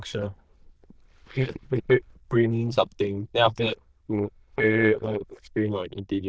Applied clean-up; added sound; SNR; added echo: neural diffusion model UNIVERSE++.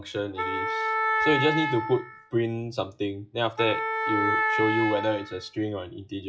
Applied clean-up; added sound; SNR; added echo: classical method log-MMSE.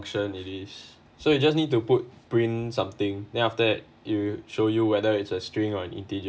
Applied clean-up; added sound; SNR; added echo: none; none; none; none.